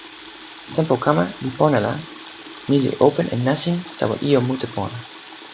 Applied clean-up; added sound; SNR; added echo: none; Water tap, faucet; 17 dB; none.